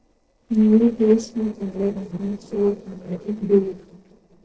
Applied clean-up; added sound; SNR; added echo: neural separator model SepFormer DNS4.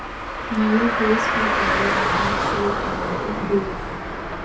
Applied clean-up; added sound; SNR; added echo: none; Car; -2 dB; reverberation time 0.2 s.